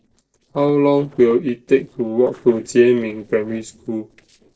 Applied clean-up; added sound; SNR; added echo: neural separator model SepFormer DNS4.